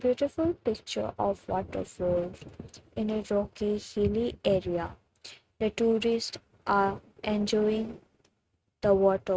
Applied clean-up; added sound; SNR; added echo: neural mask model RNNoise.